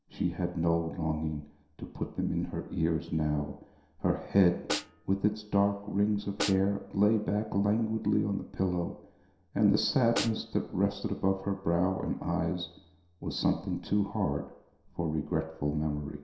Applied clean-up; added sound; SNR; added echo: none; Snare drum; 11 dB; reverberation time 0.7 s.